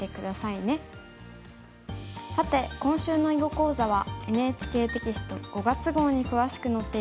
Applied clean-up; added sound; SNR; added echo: none; none; none; none.